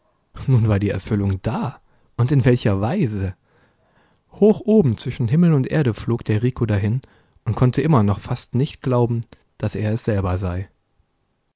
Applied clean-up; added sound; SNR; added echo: none; none; none; none.